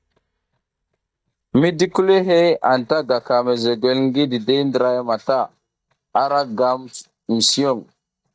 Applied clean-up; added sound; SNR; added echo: neural mask model DeepFilterNet 3.